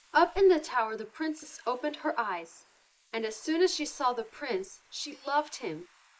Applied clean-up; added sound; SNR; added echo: neural mask model Resemble Enhance denoiser.